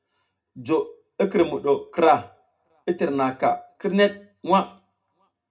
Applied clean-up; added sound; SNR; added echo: none; none; none; reverberation time 0.2 s.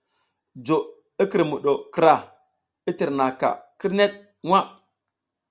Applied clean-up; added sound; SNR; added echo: none; none; none; none.